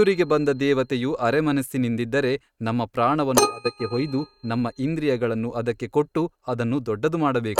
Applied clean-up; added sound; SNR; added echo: neural mask model RNNoise.